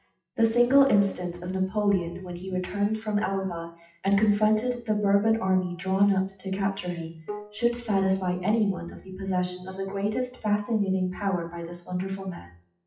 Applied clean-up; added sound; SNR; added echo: classical method WPE with log-MMSE.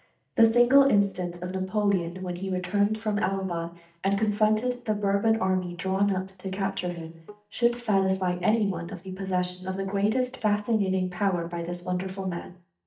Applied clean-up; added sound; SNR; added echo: neural mask model DeepFilterNet 3.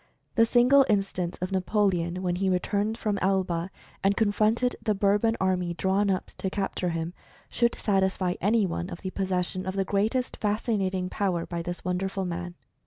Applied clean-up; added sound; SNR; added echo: none; none; none; none.